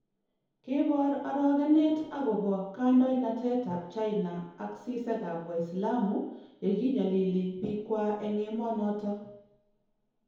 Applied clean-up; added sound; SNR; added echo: none; none; none; reverberation time 2.0 s.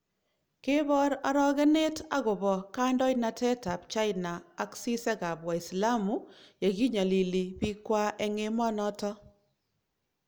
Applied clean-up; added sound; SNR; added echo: none; none; none; none.